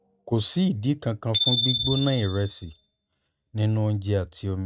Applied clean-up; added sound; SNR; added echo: neural mask model RNNoise.